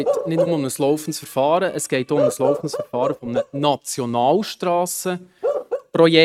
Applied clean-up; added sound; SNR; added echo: neural mask model RNNoise.